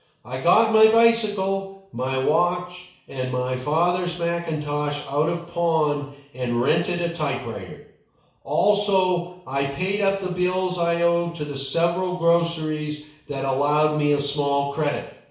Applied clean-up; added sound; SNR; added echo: none; none; none; reverberation time 0.6 s.